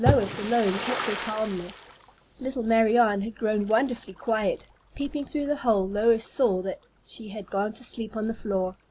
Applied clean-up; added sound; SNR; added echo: none; Splash, splatter; 9 dB; none.